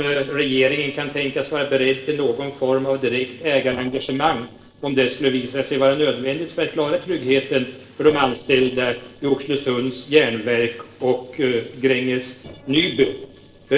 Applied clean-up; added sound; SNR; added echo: neural separator model SepFormer DNS4.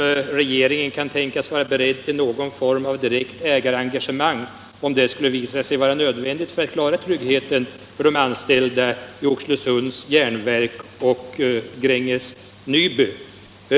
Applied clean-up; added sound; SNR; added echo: none; none; none; none.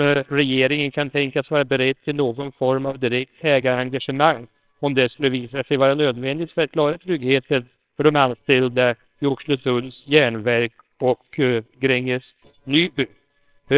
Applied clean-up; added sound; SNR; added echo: neural separator model SepFormer WHAMR!.